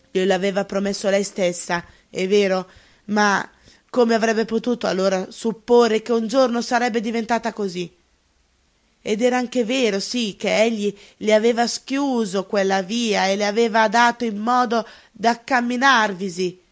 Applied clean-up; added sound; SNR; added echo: none; none; none; none.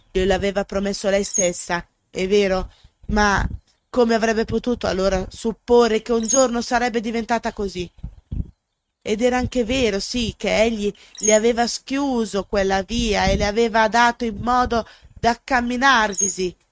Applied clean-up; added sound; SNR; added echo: neural mask model RNNoise.